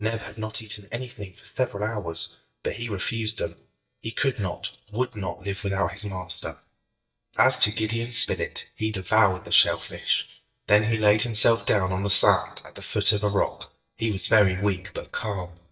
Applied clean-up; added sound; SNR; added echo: neural mask model DeepFilterNet 3.